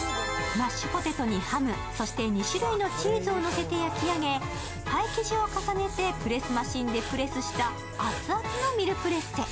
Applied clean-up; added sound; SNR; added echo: none; Writing + Vehicle; 12 dB; none.